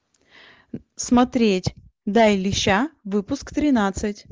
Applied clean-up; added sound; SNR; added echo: none; none; none; none.